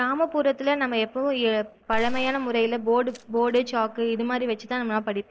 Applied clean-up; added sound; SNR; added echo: neural separator model SepFormer DNS4.